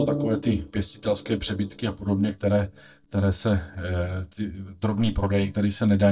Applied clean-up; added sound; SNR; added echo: neural mask model DeepFilterNet 3.